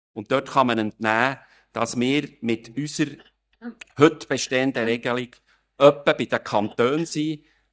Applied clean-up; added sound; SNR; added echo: neural mask model DeepFilterNet 3.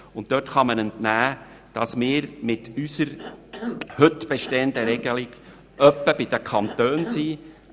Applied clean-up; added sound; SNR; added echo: none; Cough; 12 dB; none.